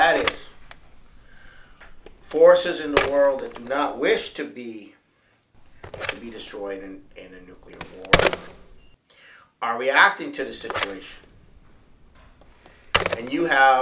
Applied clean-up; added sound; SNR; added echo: none; Telephone; 6 dB; none.